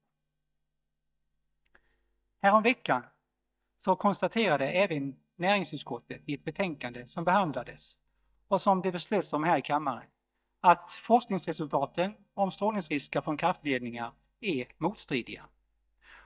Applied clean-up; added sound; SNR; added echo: neural mask model DeepFilterNet 3.